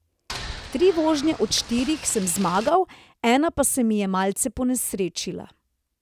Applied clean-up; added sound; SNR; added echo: none; Boat, Water vehicle; 13 dB; none.